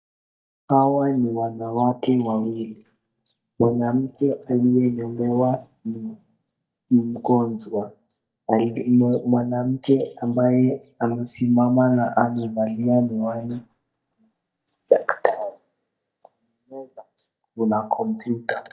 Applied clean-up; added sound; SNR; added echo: neural mask model DeepFilterNet 3.